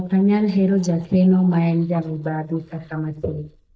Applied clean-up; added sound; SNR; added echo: neural mask model DeepFilterNet 3.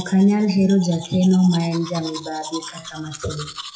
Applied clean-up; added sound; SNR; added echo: classical method WPE with log-MMSE.